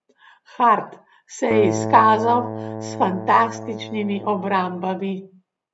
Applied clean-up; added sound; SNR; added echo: none; Keyboard (musical); 8 dB; none.